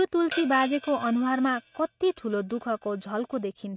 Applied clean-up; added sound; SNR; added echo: neural mask model RNNoise.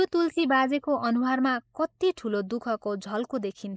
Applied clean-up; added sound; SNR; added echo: neural mask model Resemble Enhance denoiser.